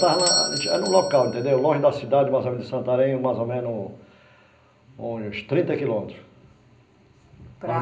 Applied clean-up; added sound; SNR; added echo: none; Bell / Doorbell; 9 dB; reverberation time 0.5 s.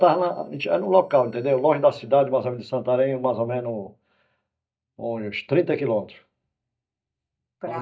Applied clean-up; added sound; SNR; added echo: neural mask model DeepFilterNet 3.